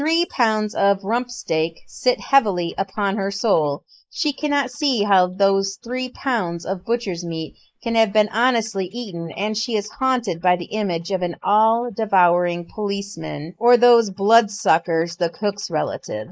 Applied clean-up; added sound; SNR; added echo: neural mask model Resemble Enhance denoiser.